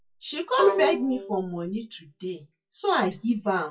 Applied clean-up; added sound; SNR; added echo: classical method WPE with log-MMSE.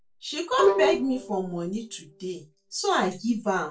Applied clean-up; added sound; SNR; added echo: neural separator model SepFormer DNS4.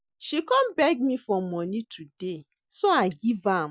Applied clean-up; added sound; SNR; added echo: none; none; none; none.